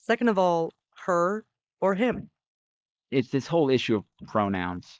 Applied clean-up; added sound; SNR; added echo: neural mask model Resemble Enhance denoiser.